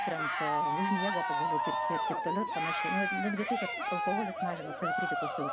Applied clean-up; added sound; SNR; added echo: none; Cheering; -4 dB; none.